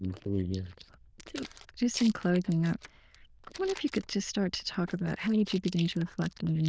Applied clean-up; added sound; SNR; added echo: neural diffusion model UNIVERSE++.